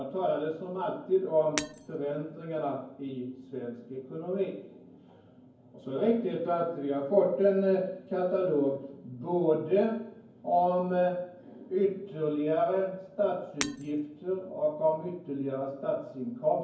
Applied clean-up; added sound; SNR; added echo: none; Shatter; 12 dB; reverberation time 0.9 s.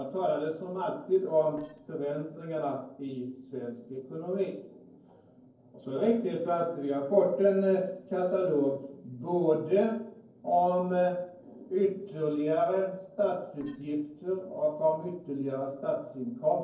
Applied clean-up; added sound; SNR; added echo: neural separator model SepFormer DNS4.